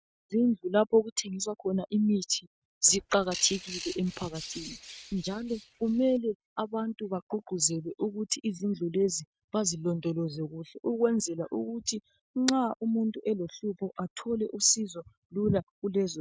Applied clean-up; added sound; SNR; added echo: neural mask model RNNoise.